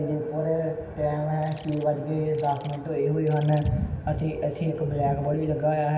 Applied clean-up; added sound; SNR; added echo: none; Insect; 6 dB; reverberation time 2.1 s.